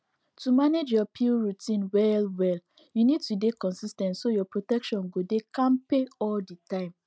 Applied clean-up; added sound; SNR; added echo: none; none; none; none.